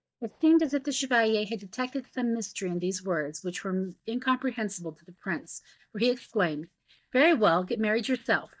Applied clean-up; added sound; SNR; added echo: neural mask model DeepFilterNet 3.